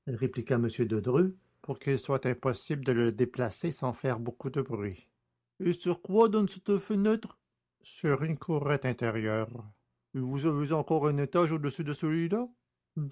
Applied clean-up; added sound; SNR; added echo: none; none; none; none.